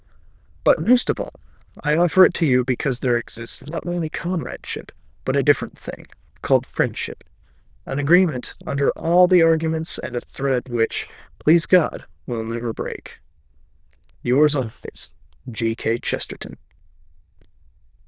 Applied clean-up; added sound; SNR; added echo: neural diffusion model UNIVERSE++.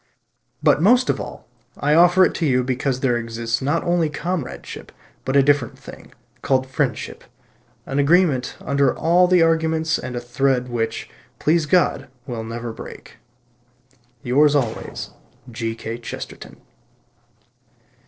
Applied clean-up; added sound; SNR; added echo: neural separator model SepFormer DNS4.